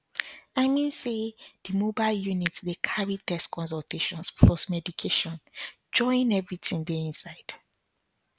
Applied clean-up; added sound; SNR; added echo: none; none; none; none.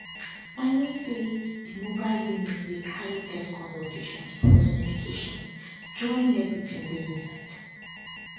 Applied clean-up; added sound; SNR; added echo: none; Alarm; 16 dB; reverberation time 1.3 s.